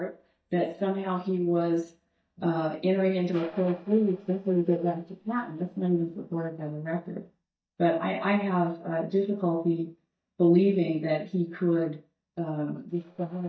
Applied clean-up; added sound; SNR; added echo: neural mask model DeepFilterNet 3.